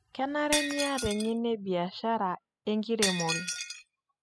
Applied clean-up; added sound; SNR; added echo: classical method spectral subtraction.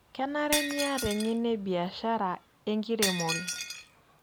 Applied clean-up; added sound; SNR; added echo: none; Shatter; 6 dB; none.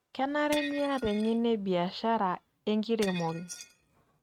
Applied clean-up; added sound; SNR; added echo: neural mask model RNNoise.